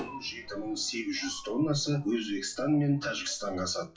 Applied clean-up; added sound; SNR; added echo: classical method WPE with log-MMSE.